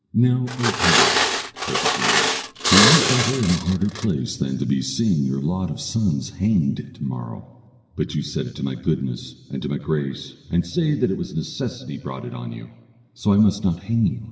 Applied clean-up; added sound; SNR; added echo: none; Glass; -2 dB; reverberation time 1.3 s.